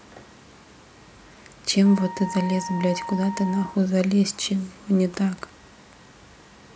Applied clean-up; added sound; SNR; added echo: none; Wind instrument, woodwind instrument; 12 dB; none.